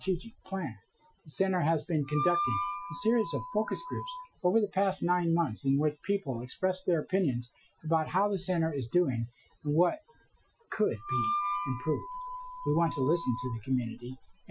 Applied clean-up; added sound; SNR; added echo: classical method Wiener filter.